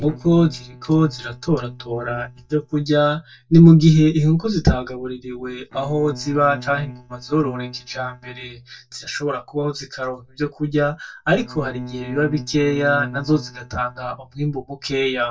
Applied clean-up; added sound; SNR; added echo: neural mask model DeepFilterNet 3.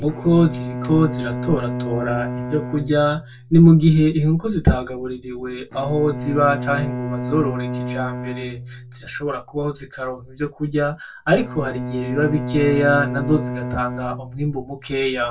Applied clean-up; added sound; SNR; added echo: none; Bowed string instrument; 9 dB; reverberation time 0.1 s.